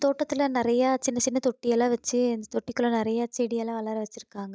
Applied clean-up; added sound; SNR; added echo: none; none; none; none.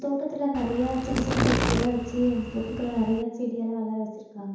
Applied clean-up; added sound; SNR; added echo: none; Insect; 2 dB; reverberation time 1.0 s.